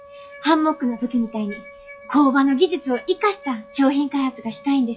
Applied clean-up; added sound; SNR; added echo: classical method log-MMSE.